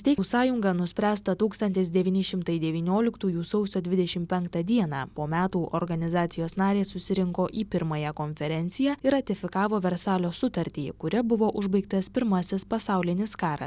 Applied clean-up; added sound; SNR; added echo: none; none; none; none.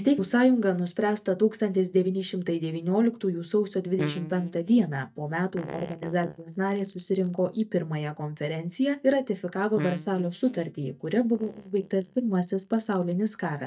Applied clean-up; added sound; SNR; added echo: neural mask model DeepFilterNet 3.